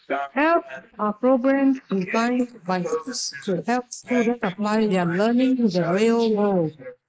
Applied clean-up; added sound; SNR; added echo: neural mask model Resemble Enhance denoiser.